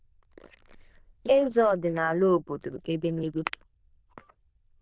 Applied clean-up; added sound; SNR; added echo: neural diffusion model UNIVERSE++.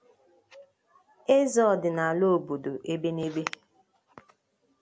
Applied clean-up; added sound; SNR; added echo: none; none; none; none.